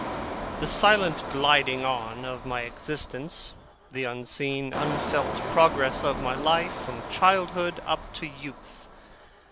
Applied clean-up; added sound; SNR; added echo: none; Engine; 8 dB; none.